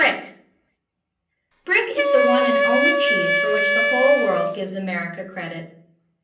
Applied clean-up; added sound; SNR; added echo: none; Wind instrument, woodwind instrument; -4 dB; reverberation time 0.6 s.